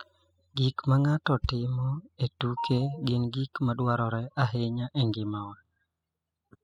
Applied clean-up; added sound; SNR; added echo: classical method spectral subtraction.